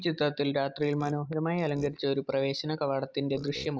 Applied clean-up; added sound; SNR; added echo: neural mask model Resemble Enhance denoiser.